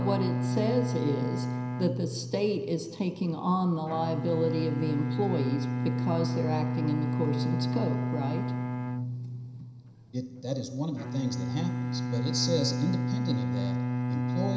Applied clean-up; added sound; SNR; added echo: none; Bowed string instrument; 0 dB; reverberation time 0.9 s.